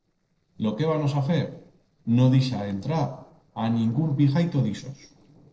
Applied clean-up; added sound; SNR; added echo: neural separator model SepFormer DNS4.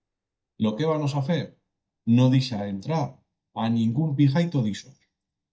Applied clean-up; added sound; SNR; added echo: neural mask model DeepFilterNet 3.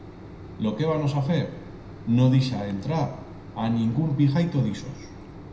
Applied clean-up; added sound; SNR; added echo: none; Mechanisms; 16 dB; reverberation time 0.8 s.